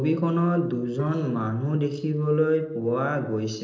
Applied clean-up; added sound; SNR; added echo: neural separator model SepFormer DNS4.